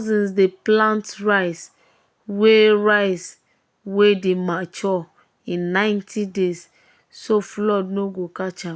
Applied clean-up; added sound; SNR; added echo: none; none; none; none.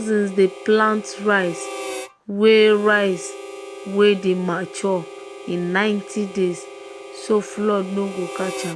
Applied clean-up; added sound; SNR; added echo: none; Harmonica; 14 dB; none.